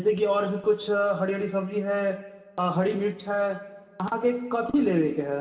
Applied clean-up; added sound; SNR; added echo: none; none; none; reverberation time 2.8 s.